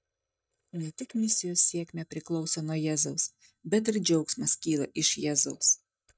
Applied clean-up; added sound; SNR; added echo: neural mask model DeepFilterNet 3.